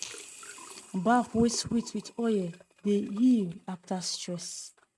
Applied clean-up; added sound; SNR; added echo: neural mask model RNNoise.